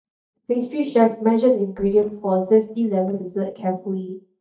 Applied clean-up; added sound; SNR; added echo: neural mask model DeepFilterNet 3.